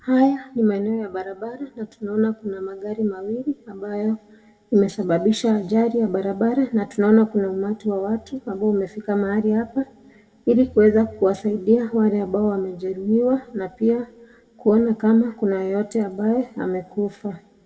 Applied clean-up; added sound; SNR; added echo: none; none; none; reverberation time 1.0 s.